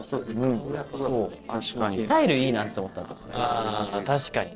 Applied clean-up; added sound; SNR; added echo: neural separator model SepFormer DNS4.